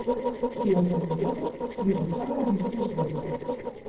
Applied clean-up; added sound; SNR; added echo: neural separator model SepFormer DNS4.